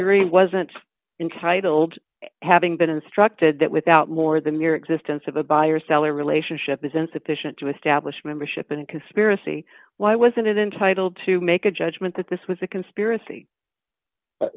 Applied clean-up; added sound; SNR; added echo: none; none; none; none.